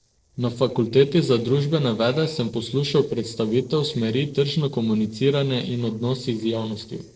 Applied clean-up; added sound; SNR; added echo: neural separator model SepFormer DNS4.